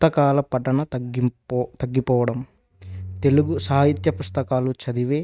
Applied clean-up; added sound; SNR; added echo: neural mask model RNNoise.